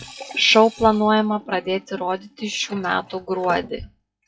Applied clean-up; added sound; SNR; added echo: classical method WPE with log-MMSE.